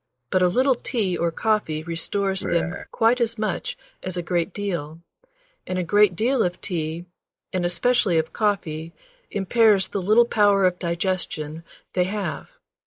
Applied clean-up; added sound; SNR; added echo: neural mask model Resemble Enhance denoiser.